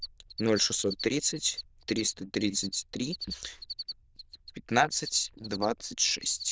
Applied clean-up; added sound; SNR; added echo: neural diffusion model UNIVERSE++.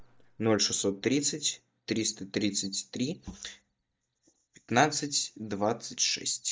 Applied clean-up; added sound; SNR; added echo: neural mask model DeepFilterNet 3.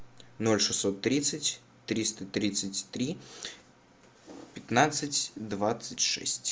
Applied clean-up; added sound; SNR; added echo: none; none; none; none.